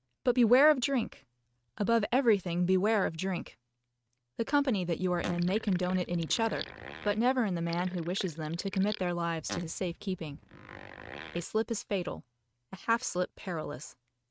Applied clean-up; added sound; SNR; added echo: neural mask model RNNoise.